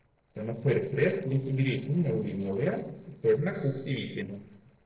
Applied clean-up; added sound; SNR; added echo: neural separator model SepFormer DNS4.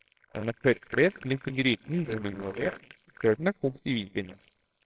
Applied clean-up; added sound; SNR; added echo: neural separator model SepFormer WHAMR!.